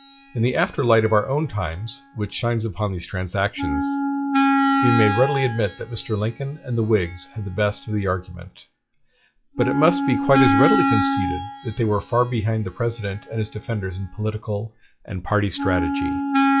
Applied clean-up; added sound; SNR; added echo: classical method log-MMSE.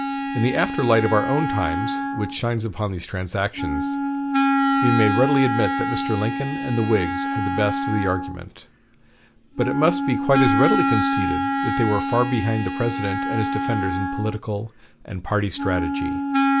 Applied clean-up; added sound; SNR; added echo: none; Wind instrument, woodwind instrument; 0 dB; none.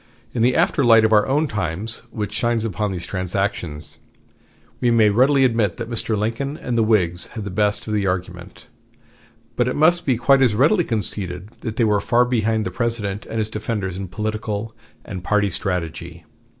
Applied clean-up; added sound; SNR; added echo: none; none; none; none.